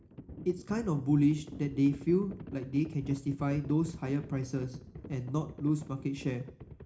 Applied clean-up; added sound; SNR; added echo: none; Livestock, farm animals, working animals; 14 dB; reverberation time 0.4 s.